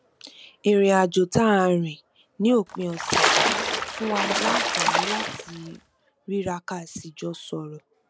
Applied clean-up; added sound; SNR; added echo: none; Splash, splatter; -1 dB; none.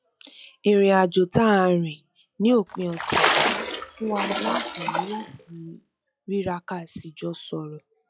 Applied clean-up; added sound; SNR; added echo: classical method log-MMSE.